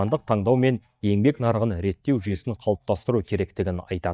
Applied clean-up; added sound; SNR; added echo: neural mask model DeepFilterNet 3.